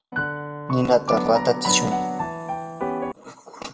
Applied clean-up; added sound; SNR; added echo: none; Piano; 2 dB; reverberation time 1.4 s.